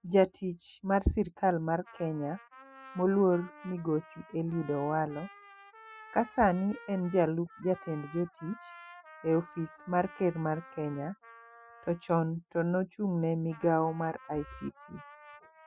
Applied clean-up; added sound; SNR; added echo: classical method spectral subtraction.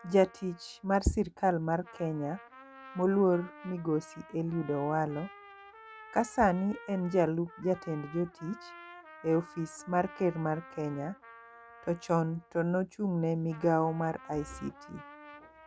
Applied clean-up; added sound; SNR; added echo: none; Trumpet; 20 dB; none.